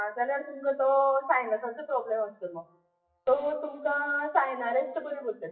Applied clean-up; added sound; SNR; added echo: classical method WPE with log-MMSE.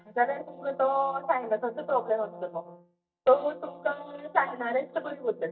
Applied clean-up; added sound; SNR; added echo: neural mask model DeepFilterNet 3.